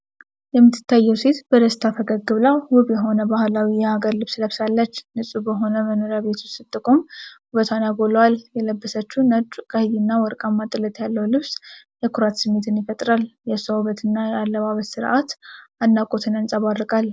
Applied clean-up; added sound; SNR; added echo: none; none; none; none.